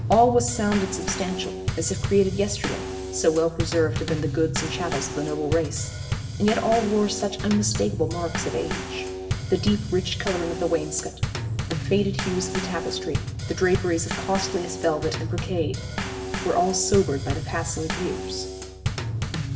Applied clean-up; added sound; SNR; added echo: none; Bass drum / Snare drum / Drum kit; 4 dB; reverberation time 0.8 s.